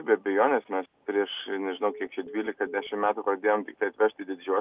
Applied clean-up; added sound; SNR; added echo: none; Telephone; 17 dB; none.